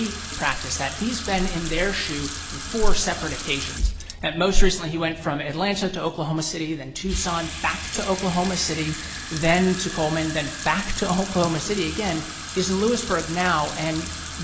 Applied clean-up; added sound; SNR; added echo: none; Sink (filling or washing) / Water tap, faucet; 9 dB; none.